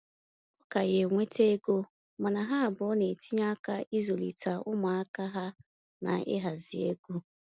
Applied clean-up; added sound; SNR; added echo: none; none; none; none.